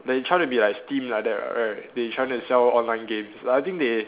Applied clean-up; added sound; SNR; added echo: none; none; none; none.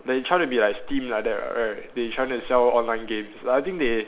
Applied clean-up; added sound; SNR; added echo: none; Cricket / Frog; 12 dB; none.